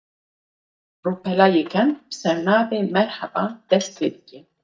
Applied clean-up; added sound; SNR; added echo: neural mask model DeepFilterNet 3.